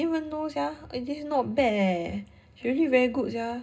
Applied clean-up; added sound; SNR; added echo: none; none; none; reverberation time 0.2 s.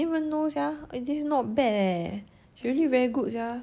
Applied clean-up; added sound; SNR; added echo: none; none; none; none.